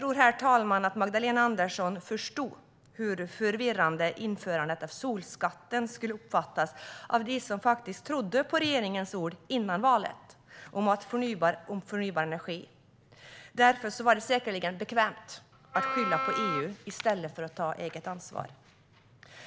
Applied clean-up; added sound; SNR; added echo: none; Wind instrument, woodwind instrument; 2 dB; none.